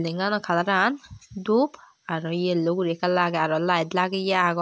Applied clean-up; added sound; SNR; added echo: none; none; none; none.